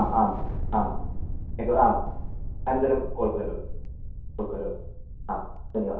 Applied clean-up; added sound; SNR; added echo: none; Thunder; 4 dB; reverberation time 0.7 s.